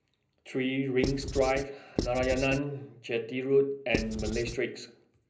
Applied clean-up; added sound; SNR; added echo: none; Writing; 4 dB; reverberation time 0.5 s.